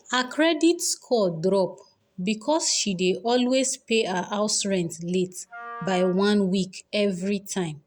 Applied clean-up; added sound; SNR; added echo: none; Wind instrument, woodwind instrument; 18 dB; none.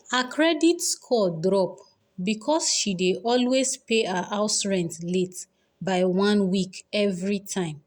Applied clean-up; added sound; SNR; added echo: none; none; none; none.